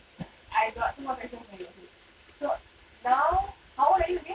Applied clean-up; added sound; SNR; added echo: none; none; none; none.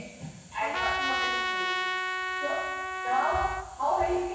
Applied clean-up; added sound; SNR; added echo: none; Trumpet; 0 dB; reverberation time 1.1 s.